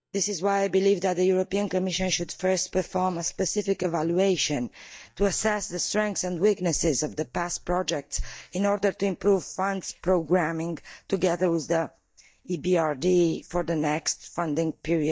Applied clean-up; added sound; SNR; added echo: neural mask model DeepFilterNet 3.